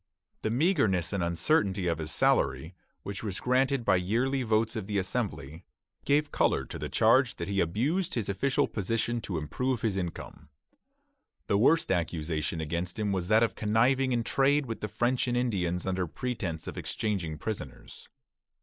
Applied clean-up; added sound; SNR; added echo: neural mask model Resemble Enhance denoiser.